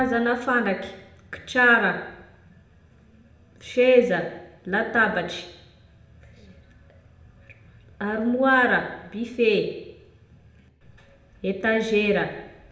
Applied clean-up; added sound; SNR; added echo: none; none; none; reverberation time 0.8 s.